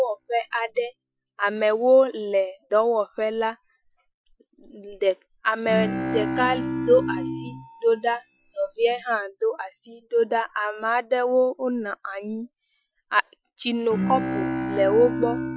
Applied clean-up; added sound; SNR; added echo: classical method Wiener filter.